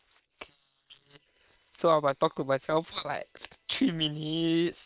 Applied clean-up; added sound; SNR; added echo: neural separator model SepFormer WHAM!.